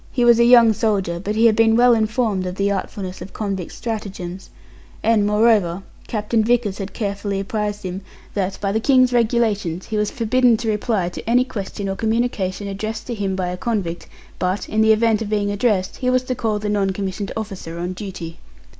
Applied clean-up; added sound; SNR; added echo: none; none; none; none.